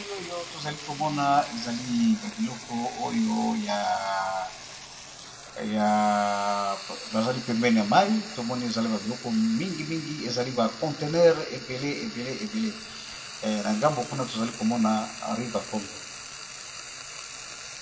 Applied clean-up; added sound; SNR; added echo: none; Frying (food); 13 dB; reverberation time 0.7 s.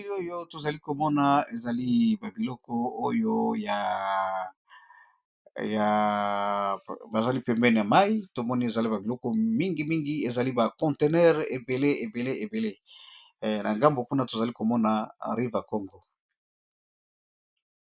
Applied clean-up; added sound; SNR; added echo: none; none; none; none.